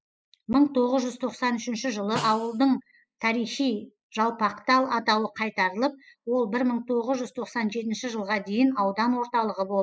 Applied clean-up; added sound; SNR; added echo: classical method spectral subtraction.